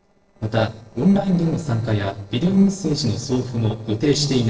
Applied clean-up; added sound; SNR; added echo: neural separator model SepFormer DNS4.